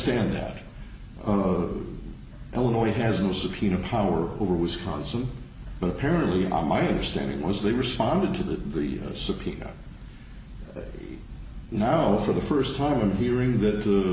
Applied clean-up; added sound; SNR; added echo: none; none; none; none.